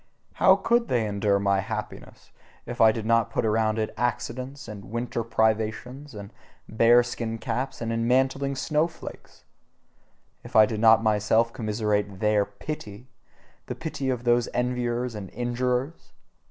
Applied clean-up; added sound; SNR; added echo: none; none; none; none.